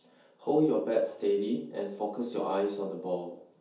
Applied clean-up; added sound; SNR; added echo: none; none; none; reverberation time 0.6 s.